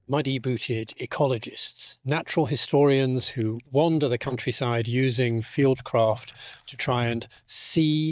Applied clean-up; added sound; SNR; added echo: neural mask model DeepFilterNet 3.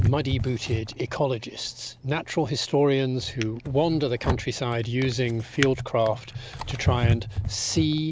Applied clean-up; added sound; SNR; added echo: none; Drawer open or close; 5 dB; none.